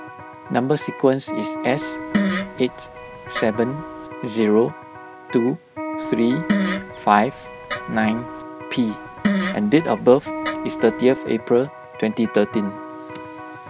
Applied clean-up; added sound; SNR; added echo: none; Electric guitar + Fart; 6 dB; none.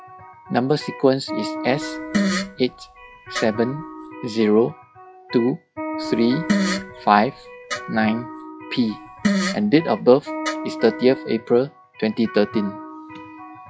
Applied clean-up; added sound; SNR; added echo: classical method log-MMSE.